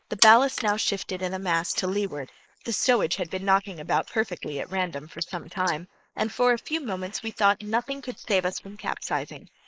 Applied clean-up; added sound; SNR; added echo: neural mask model Resemble Enhance denoiser.